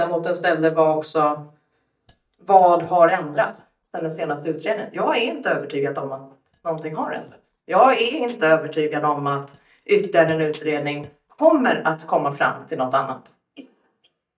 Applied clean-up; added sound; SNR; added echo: neural mask model DeepFilterNet 3.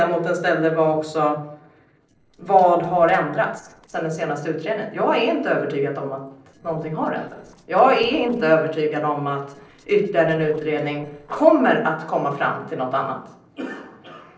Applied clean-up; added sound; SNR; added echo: neural separator model SepFormer DNS4.